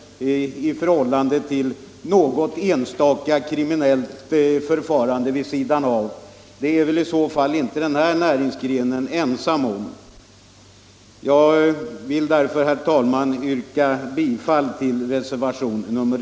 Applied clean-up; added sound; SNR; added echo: none; none; none; none.